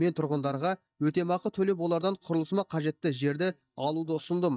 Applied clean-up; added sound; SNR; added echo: neural mask model DeepFilterNet 3.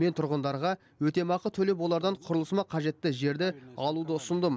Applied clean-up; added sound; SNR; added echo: none; none; none; none.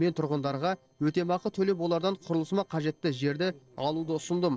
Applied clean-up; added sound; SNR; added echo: neural separator model SepFormer DNS4.